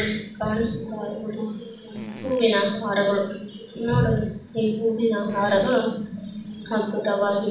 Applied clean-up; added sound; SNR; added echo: none; Fart; 19 dB; reverberation time 0.5 s.